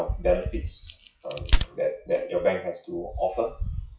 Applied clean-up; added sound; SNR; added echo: classical method WPE with log-MMSE.